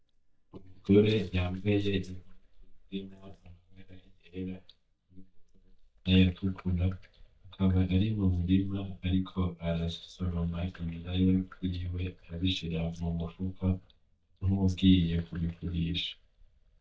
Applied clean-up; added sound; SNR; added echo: neural mask model DeepFilterNet 3.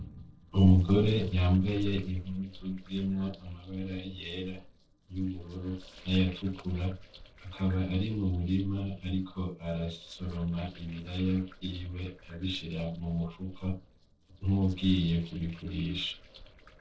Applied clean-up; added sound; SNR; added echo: neural separator model SepFormer DNS4.